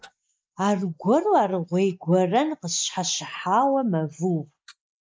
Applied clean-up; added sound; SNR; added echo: neural mask model Resemble Enhance denoiser.